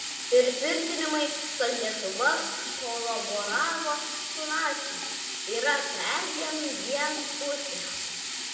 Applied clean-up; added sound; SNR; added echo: none; Sink (filling or washing); 3 dB; reverberation time 1.1 s.